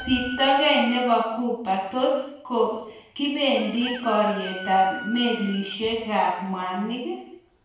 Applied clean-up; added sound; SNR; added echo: none; Chicken, rooster; 16 dB; reverberation time 0.7 s.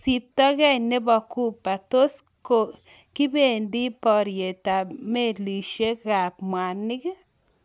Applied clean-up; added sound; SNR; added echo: none; none; none; none.